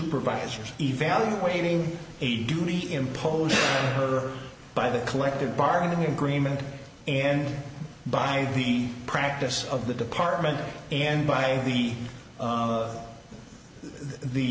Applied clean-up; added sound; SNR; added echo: none; none; none; none.